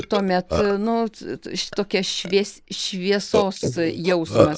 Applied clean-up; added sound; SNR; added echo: neural mask model Resemble Enhance denoiser.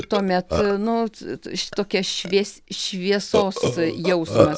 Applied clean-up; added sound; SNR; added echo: none; Burping, eructation; 3 dB; none.